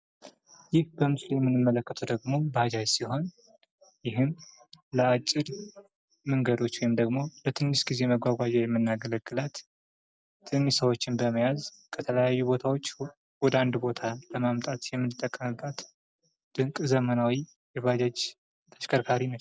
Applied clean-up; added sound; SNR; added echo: none; none; none; none.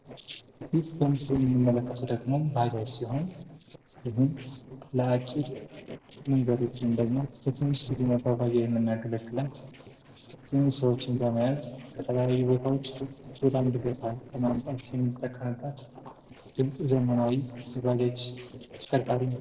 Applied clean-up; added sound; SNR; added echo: neural separator model SepFormer DNS4.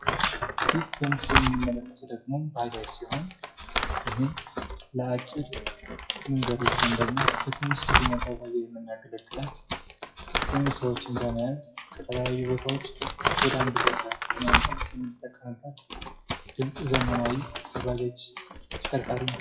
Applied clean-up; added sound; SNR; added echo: classical method WPE with log-MMSE.